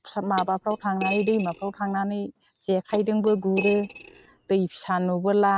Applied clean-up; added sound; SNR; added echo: neural mask model RNNoise.